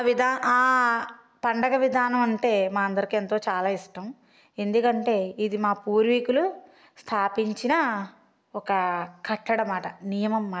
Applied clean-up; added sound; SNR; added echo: none; none; none; none.